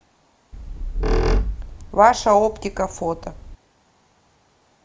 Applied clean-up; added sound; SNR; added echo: none; Squeak; 1 dB; none.